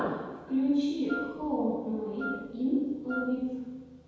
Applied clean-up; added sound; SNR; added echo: none; Wind instrument, woodwind instrument; 10 dB; reverberation time 1.2 s.